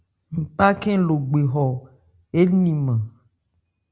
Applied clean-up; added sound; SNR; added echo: none; none; none; none.